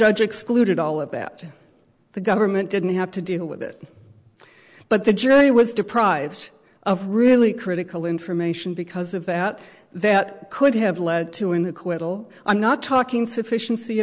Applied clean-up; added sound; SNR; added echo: none; none; none; none.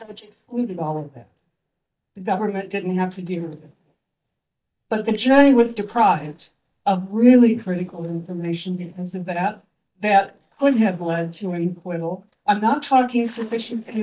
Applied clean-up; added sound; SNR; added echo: neural mask model DeepFilterNet 3.